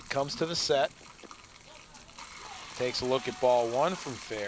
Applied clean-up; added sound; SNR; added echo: none; Bathtub (filling or washing); 16 dB; none.